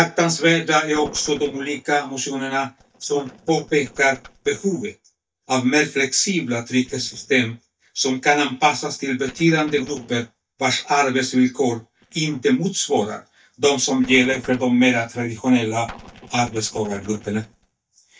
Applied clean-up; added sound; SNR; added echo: neural mask model DeepFilterNet 3.